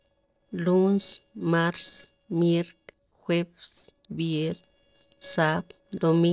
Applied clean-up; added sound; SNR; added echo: neural separator model SepFormer DNS4.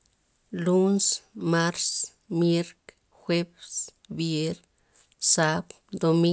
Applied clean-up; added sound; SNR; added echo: none; none; none; none.